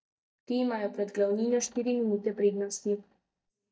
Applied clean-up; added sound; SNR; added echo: neural mask model DeepFilterNet 3.